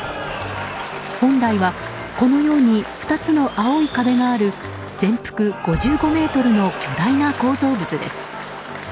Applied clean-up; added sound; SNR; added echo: none; Applause / Cheering; 11 dB; none.